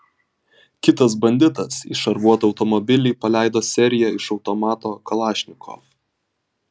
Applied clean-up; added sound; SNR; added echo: none; none; none; none.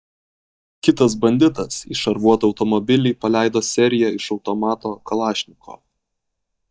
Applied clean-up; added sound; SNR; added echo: neural mask model DeepFilterNet 3.